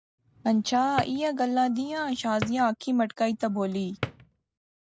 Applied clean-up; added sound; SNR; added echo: none; Drawer open or close; 13 dB; none.